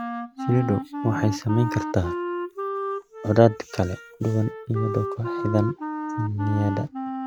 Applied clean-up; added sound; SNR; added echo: none; Wind instrument, woodwind instrument; 6 dB; none.